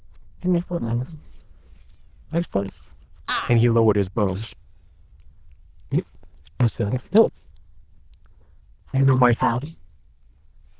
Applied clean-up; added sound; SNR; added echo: neural diffusion model UNIVERSE++.